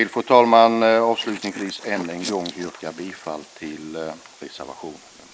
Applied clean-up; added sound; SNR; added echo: neural mask model Resemble Enhance denoiser.